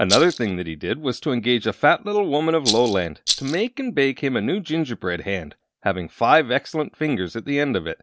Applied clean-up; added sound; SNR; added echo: none; Rattle; 4 dB; none.